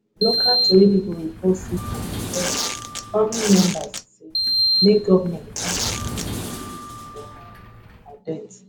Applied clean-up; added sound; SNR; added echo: none; Sliding door + Tearing; 3 dB; none.